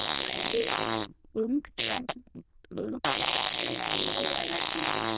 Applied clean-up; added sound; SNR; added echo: neural diffusion model UNIVERSE++.